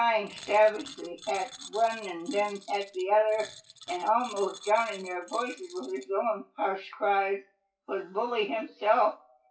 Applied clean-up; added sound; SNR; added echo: classical method WPE with log-MMSE.